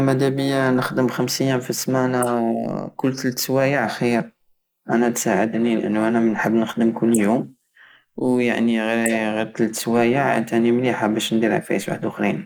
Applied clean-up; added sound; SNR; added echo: neural mask model Resemble Enhance denoiser.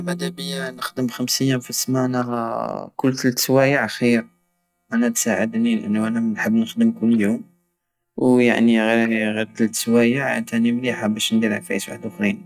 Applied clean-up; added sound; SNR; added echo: neural mask model DeepFilterNet 3.